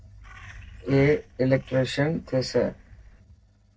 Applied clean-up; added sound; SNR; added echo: neural separator model SepFormer DNS4.